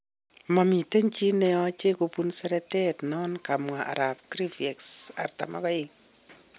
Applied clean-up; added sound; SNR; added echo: none; none; none; none.